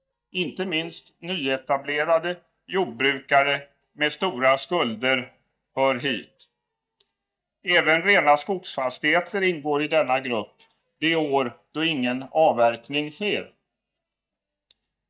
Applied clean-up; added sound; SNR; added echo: neural mask model DeepFilterNet 3.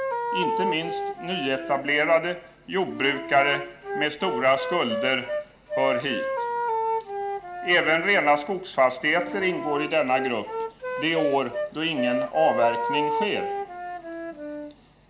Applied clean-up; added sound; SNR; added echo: none; Wind instrument, woodwind instrument; 5 dB; reverberation time 0.5 s.